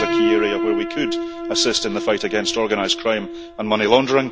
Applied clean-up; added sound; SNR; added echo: none; Piano; 4 dB; none.